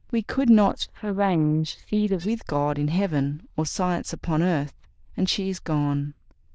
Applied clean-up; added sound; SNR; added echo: neural diffusion model UNIVERSE++.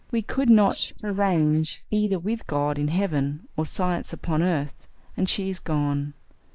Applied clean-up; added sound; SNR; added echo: neural mask model Resemble Enhance denoiser.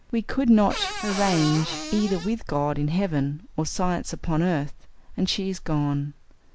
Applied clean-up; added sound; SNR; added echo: none; Cupboard open or close / Door; 8 dB; none.